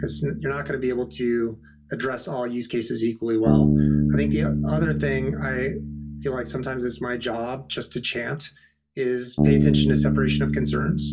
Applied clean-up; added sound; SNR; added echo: none; Bass guitar; -2 dB; reverberation time 0.1 s.